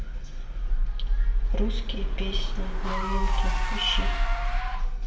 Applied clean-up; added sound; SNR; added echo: none; Engine / Car; 13 dB; reverberation time 0.6 s.